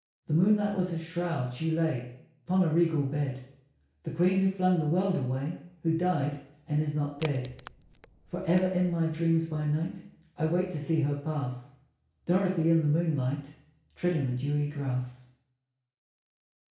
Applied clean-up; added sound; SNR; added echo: none; Crack; 18 dB; reverberation time 0.6 s.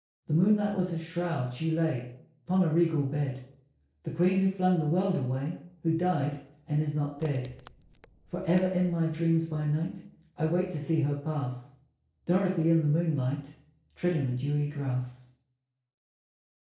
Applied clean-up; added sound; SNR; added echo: neural separator model SepFormer DNS4.